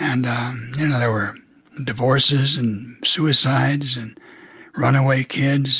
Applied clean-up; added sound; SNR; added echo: none; none; none; none.